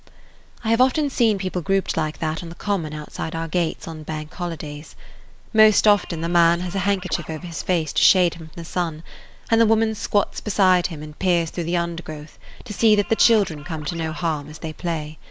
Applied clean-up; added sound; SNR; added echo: none; Scratching (performance technique); 19 dB; none.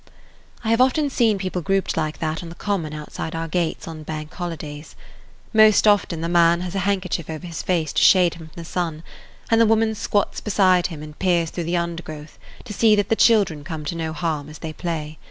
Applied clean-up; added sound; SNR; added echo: none; none; none; none.